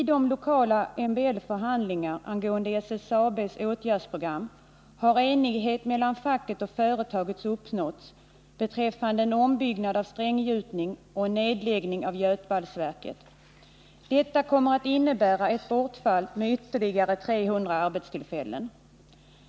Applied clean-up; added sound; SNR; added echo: none; none; none; none.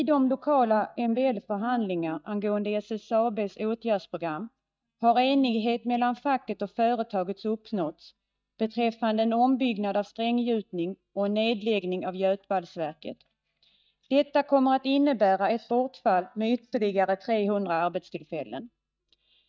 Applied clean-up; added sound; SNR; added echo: neural mask model DeepFilterNet 3.